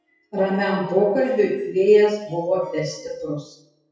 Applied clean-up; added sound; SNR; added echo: classical method WPE with log-MMSE.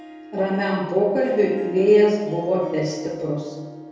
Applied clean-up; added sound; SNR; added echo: none; Harp; 17 dB; reverberation time 1.2 s.